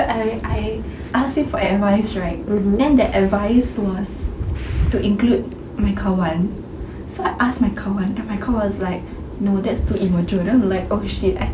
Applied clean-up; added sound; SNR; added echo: none; none; none; none.